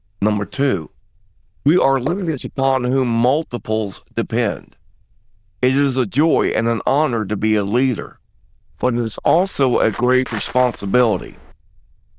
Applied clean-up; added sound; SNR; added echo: neural diffusion model UNIVERSE++.